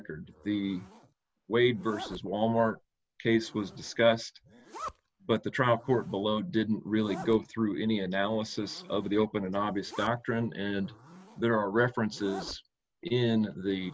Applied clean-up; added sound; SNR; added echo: none; Zipper (clothing); 19 dB; none.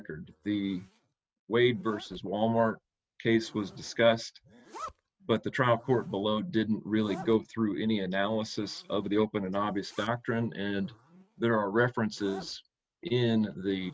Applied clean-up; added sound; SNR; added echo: neural mask model RNNoise.